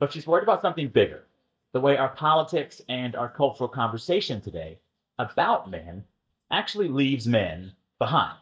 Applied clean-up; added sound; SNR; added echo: neural mask model DeepFilterNet 3.